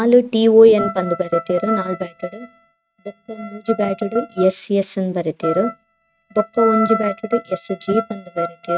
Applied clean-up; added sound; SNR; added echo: neural mask model RNNoise.